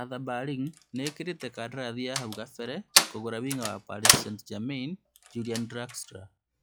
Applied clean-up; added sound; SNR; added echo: classical method log-MMSE.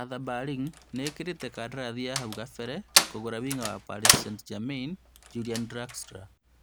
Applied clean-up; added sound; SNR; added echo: none; Slam; -4 dB; none.